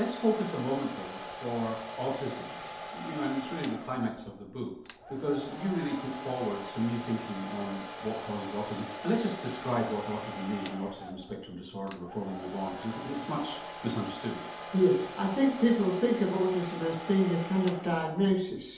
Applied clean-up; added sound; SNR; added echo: none; Domestic sounds, home sounds; 11 dB; reverberation time 2.2 s.